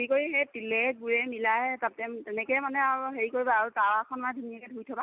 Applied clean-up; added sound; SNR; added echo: none; none; none; none.